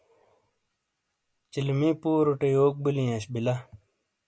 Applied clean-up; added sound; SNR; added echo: none; none; none; none.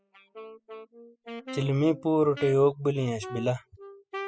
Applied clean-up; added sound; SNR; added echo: classical method spectral subtraction.